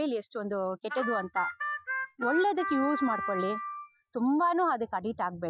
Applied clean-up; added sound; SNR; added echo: classical method Wiener filter.